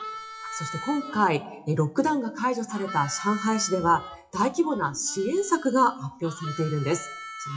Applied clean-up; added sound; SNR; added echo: classical method WPE with log-MMSE.